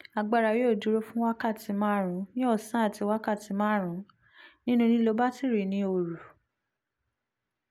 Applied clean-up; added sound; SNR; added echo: none; none; none; none.